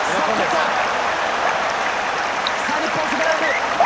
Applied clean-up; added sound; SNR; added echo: none; Stream; 0 dB; none.